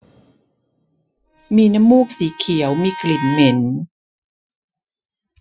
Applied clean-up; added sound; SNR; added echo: classical method Wiener filter.